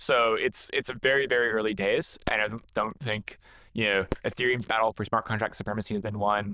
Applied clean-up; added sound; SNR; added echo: neural diffusion model UNIVERSE++.